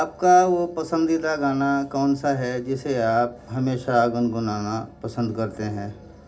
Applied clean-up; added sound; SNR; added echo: none; none; none; reverberation time 0.4 s.